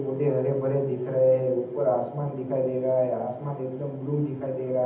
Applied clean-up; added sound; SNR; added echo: none; none; none; reverberation time 0.8 s.